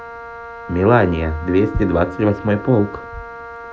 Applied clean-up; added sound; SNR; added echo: none; Wind instrument, woodwind instrument; 15 dB; none.